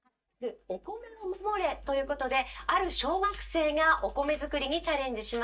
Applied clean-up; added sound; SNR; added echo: neural mask model DeepFilterNet 3.